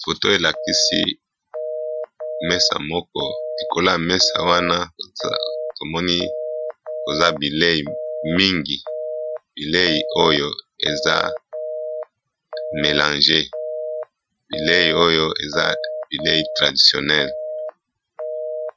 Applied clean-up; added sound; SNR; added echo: classical method Wiener filter.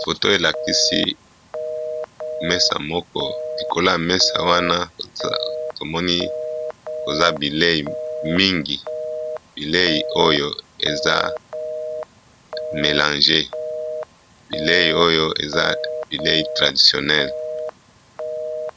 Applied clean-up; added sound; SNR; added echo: none; Telephone; 7 dB; none.